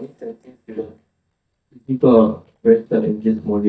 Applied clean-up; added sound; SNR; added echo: neural mask model DeepFilterNet 3.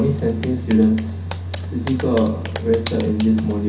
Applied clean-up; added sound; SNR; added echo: none; Computer keyboard; 10 dB; reverberation time 0.3 s.